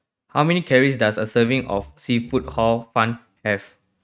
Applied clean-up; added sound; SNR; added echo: neural mask model RNNoise.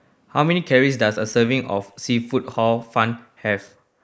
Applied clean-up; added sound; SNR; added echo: neural mask model Resemble Enhance denoiser.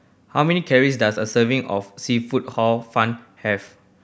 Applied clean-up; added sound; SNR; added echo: none; none; none; none.